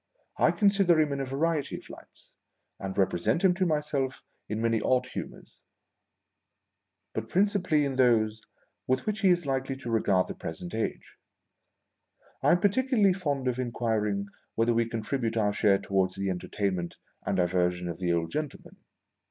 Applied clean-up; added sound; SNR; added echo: none; none; none; none.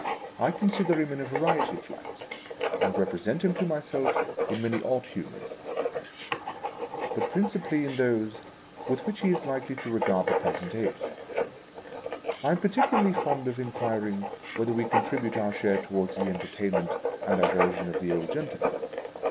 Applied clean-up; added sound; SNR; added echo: none; Writing; 2 dB; none.